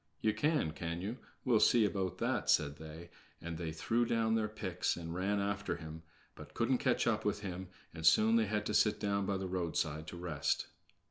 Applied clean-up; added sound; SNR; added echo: none; none; none; none.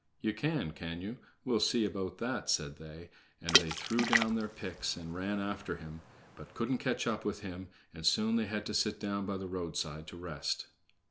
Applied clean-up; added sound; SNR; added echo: none; Water / Splash, splatter; 0 dB; none.